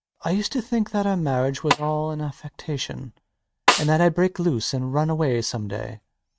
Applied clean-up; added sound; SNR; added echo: neural mask model RNNoise.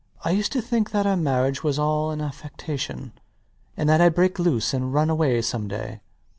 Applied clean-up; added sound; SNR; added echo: none; none; none; none.